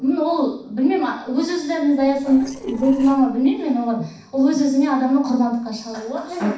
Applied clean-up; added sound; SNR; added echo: neural separator model SepFormer DNS4.